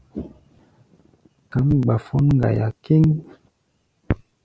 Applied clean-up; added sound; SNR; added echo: none; none; none; none.